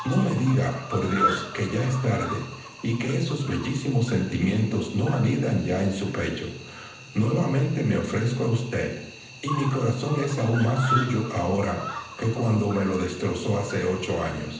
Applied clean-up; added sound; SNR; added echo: none; Cricket; 11 dB; reverberation time 0.8 s.